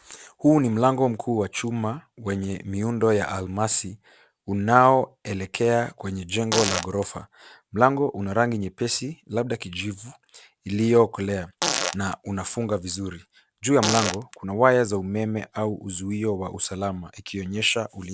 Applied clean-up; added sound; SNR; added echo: none; Fart; 4 dB; none.